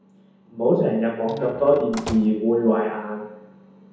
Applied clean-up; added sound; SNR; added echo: none; Squeak / Slam / Wood; 14 dB; reverberation time 1.0 s.